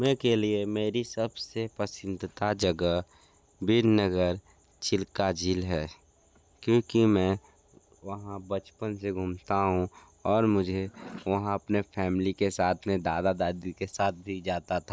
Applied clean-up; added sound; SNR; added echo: none; none; none; none.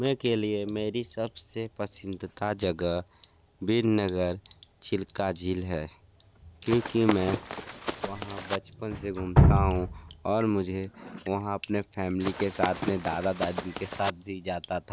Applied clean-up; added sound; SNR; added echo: none; Run + Drip; 3 dB; none.